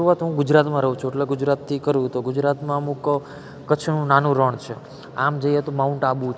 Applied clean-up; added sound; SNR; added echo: none; none; none; none.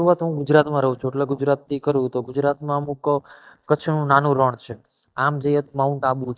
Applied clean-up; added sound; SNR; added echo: neural mask model DeepFilterNet 3.